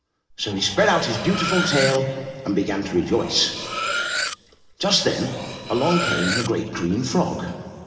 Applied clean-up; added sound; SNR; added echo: none; Cutlery, silverware; 6 dB; reverberation time 2.6 s.